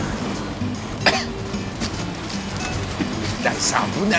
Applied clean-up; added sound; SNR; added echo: none; Waves, surf; 9 dB; none.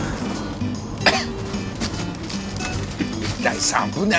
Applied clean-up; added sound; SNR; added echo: none; none; none; none.